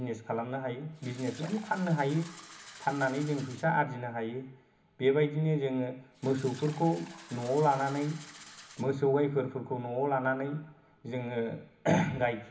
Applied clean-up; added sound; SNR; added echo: none; Fill (with liquid); 19 dB; reverberation time 0.4 s.